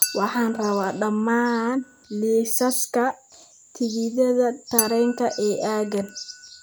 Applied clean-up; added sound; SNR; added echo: none; Chink, clink; 11 dB; none.